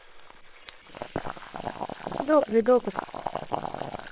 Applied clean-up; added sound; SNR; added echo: neural separator model SepFormer WHAM!.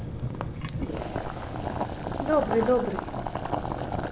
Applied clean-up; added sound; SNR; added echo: none; Boiling; 0 dB; none.